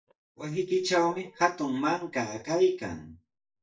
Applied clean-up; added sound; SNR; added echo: neural mask model DeepFilterNet 3.